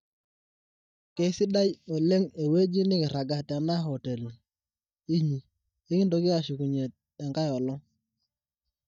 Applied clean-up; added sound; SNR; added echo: neural mask model DeepFilterNet 3.